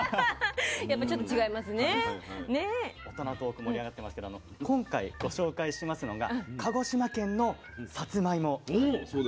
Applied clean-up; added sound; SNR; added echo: none; none; none; none.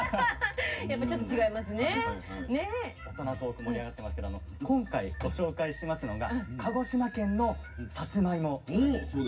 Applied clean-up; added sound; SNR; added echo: none; none; none; reverberation time 0.4 s.